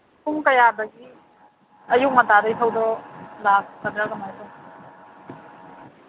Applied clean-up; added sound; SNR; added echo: none; none; none; none.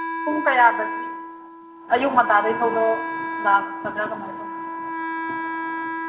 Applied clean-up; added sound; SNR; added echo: none; Wind instrument, woodwind instrument; 6 dB; reverberation time 1.1 s.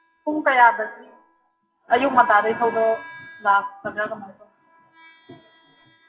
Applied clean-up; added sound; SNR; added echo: classical method WPE with log-MMSE.